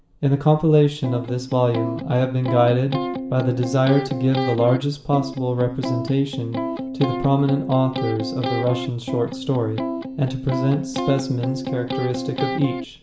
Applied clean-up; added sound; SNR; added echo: none; Electric guitar; 6 dB; reverberation time 0.6 s.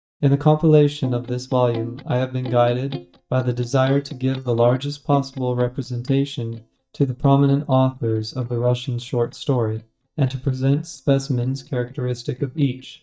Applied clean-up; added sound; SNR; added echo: neural mask model DeepFilterNet 3.